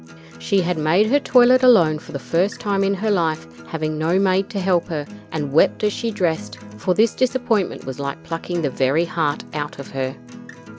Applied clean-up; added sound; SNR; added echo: none; Acoustic guitar; 18 dB; none.